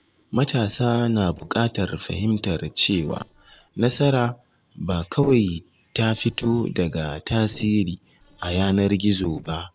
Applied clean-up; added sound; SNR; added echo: neural separator model SepFormer DNS4.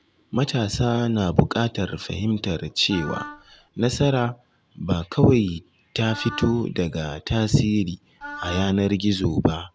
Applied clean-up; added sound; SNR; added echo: none; Wind instrument, woodwind instrument; 14 dB; none.